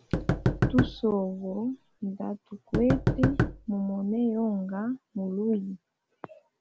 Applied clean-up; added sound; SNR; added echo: none; Knock; -1 dB; none.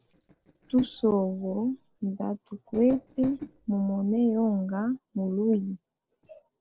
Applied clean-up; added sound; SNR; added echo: neural separator model SepFormer DNS4.